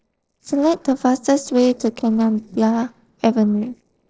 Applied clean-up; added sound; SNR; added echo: neural separator model SepFormer DNS4.